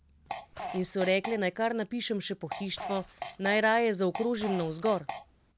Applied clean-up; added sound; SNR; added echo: none; Fart; 10 dB; none.